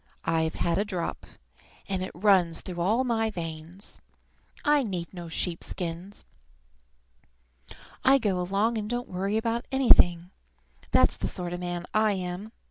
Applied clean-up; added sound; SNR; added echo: none; none; none; none.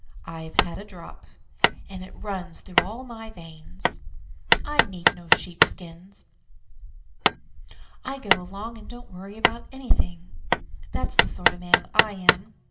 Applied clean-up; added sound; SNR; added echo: none; Hammer; -3 dB; reverberation time 0.5 s.